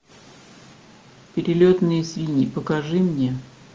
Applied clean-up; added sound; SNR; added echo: none; none; none; none.